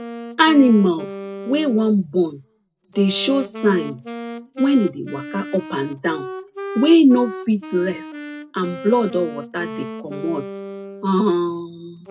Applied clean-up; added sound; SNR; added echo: none; Wind instrument, woodwind instrument; 13 dB; reverberation time 0.2 s.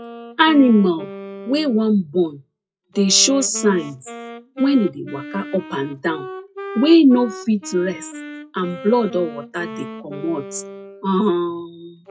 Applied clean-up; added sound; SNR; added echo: classical method WPE with log-MMSE.